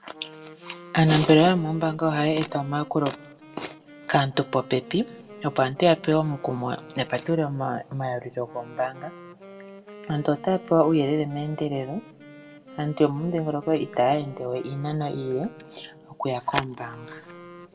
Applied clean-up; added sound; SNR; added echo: none; Wind instrument, woodwind instrument; 19 dB; reverberation time 1.1 s.